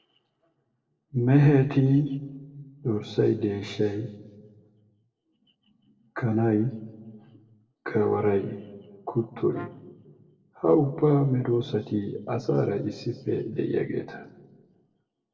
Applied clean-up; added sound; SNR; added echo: neural separator model SepFormer DNS4.